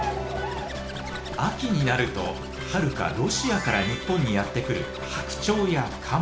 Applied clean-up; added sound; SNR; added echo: none; Zipper (clothing); 17 dB; reverberation time 0.4 s.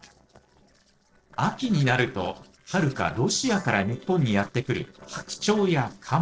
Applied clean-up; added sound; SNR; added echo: neural separator model SepFormer DNS4.